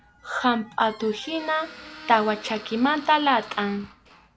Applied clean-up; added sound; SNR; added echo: none; Squeak; 19 dB; none.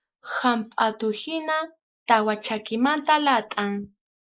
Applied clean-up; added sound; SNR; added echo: neural mask model Resemble Enhance denoiser.